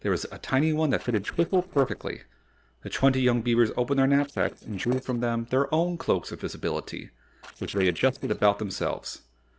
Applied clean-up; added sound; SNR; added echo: neural separator model SepFormer DNS4.